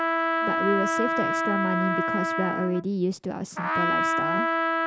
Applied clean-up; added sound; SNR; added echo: none; Trumpet; -3 dB; none.